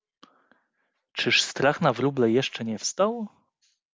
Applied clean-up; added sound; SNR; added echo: none; none; none; none.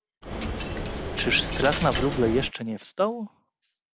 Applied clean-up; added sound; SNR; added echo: none; Coin (dropping); 3 dB; none.